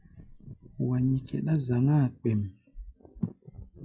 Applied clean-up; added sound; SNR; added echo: classical method log-MMSE.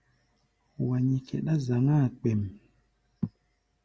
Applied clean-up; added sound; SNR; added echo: none; none; none; none.